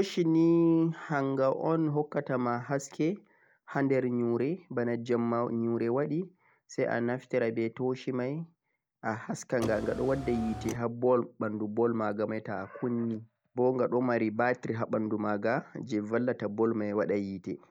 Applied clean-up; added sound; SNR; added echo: none; Car; 9 dB; none.